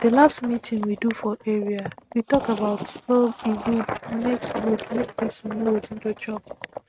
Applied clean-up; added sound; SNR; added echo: neural mask model RNNoise.